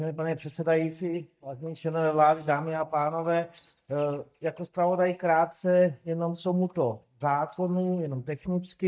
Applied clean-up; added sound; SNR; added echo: neural mask model DeepFilterNet 3.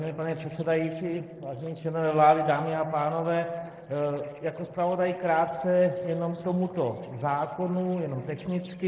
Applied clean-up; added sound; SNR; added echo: neural separator model SepFormer DNS4.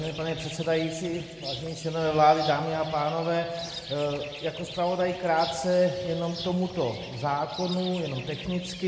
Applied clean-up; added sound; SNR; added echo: none; Bird; 14 dB; reverberation time 1.7 s.